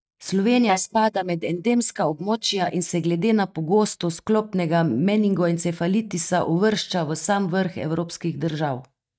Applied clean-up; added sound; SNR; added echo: neural mask model DeepFilterNet 3.